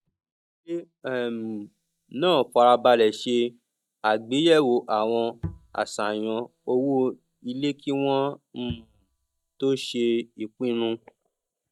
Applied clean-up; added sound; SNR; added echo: neural mask model DeepFilterNet 3.